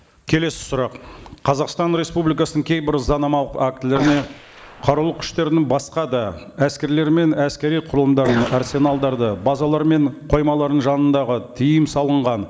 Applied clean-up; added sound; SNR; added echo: neural mask model Resemble Enhance denoiser.